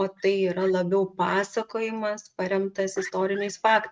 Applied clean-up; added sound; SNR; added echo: neural mask model RNNoise.